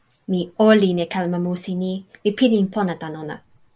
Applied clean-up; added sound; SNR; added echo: none; none; none; none.